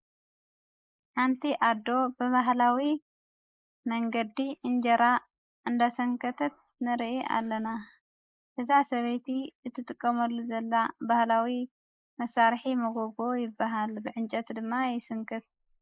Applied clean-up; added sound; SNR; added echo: neural mask model Resemble Enhance denoiser.